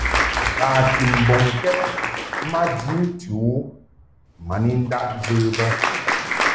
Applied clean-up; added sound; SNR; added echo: none; Applause; 3 dB; none.